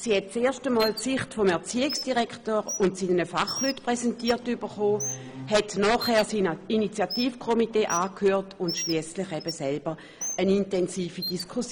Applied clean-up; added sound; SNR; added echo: none; Bird; 13 dB; none.